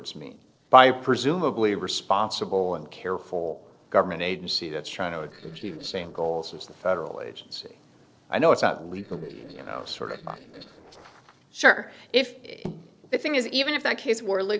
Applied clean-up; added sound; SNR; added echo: neural separator model SepFormer DNS4.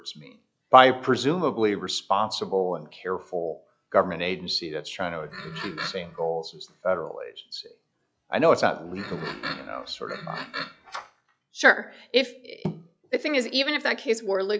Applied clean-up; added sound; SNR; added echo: classical method log-MMSE.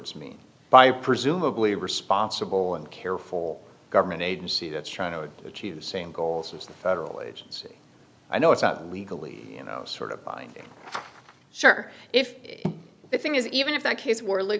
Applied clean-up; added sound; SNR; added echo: none; none; none; none.